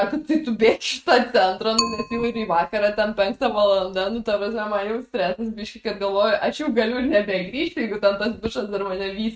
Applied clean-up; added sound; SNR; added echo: neural mask model RNNoise.